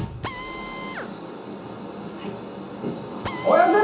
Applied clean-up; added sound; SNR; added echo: none; Drill; 12 dB; reverberation time 0.8 s.